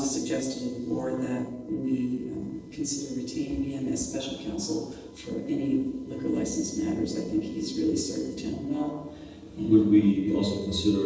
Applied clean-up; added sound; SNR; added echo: neural separator model SepFormer DNS4.